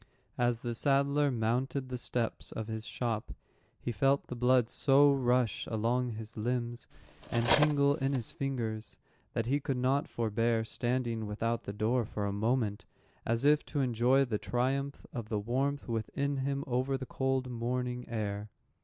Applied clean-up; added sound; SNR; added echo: none; Cutlery, silverware; 3 dB; none.